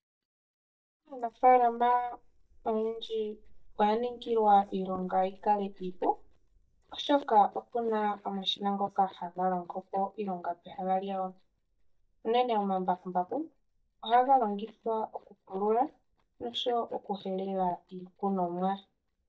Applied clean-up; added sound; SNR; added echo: neural mask model DeepFilterNet 3.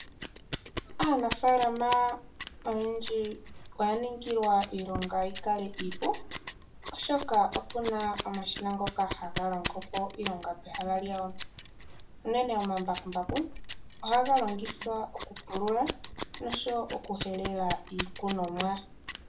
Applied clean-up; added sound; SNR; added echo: none; Scissors; 4 dB; reverberation time 0.3 s.